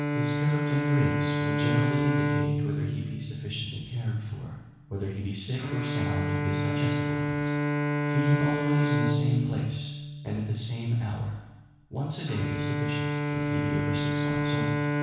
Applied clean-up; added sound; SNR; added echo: none; Bowed string instrument; -2 dB; reverberation time 1.1 s.